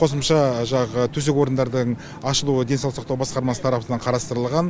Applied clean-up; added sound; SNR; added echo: none; none; none; none.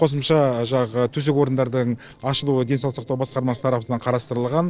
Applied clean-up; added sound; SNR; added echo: neural separator model SepFormer DNS4.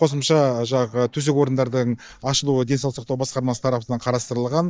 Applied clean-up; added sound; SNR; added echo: neural mask model DeepFilterNet 3.